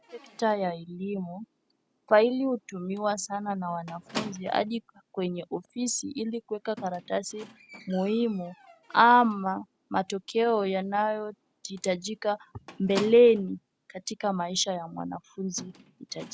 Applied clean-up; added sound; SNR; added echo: none; Squeak; 19 dB; none.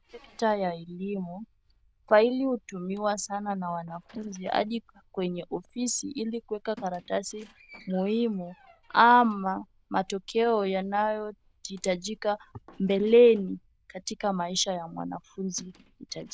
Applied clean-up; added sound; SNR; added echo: neural diffusion model UNIVERSE++.